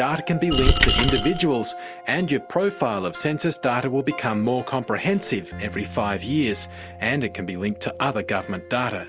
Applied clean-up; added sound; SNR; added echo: none; Coin (dropping); -4 dB; none.